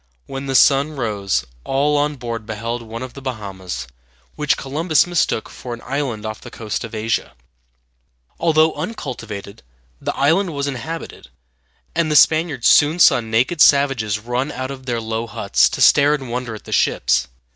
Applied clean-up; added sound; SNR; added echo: none; none; none; none.